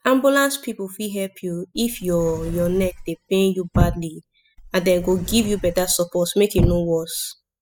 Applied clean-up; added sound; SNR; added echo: classical method spectral subtraction.